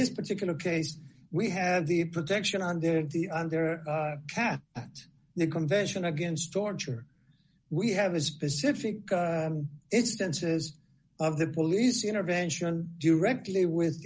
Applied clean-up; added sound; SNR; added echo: none; none; none; none.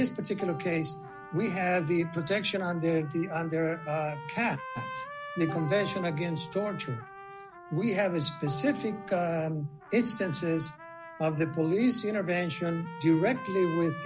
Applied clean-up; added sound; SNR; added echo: none; Trumpet + Acoustic guitar; 13 dB; none.